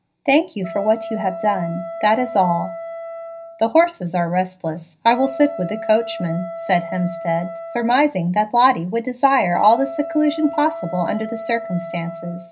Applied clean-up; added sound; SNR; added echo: none; Wind instrument, woodwind instrument; 12 dB; reverberation time 0.4 s.